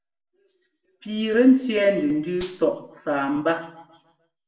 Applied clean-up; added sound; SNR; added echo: none; Gunshot, gunfire; 16 dB; reverberation time 0.8 s.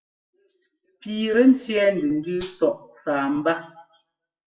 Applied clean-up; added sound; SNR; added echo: classical method WPE with log-MMSE.